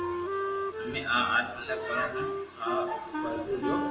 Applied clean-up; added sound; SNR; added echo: none; Wind instrument, woodwind instrument; 2 dB; reverberation time 0.5 s.